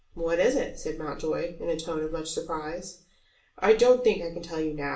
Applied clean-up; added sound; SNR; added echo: none; none; none; reverberation time 0.4 s.